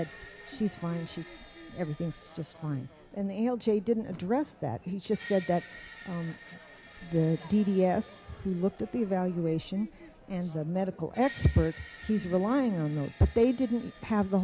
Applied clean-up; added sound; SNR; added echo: none; Screech + Crowd / Fireworks; 19 dB; none.